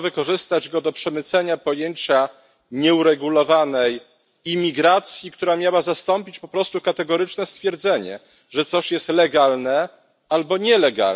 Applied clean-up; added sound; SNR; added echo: none; none; none; none.